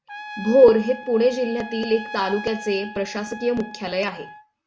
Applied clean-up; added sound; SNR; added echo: none; Trumpet; 15 dB; none.